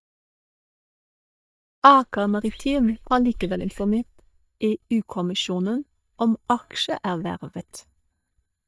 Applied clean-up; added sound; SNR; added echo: neural mask model DeepFilterNet 3.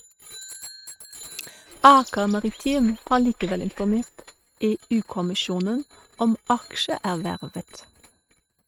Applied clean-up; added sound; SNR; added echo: neural mask model RNNoise.